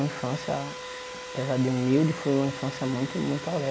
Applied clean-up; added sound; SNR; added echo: none; Domestic sounds, home sounds + Wind instrument, woodwind instrument; 11 dB; none.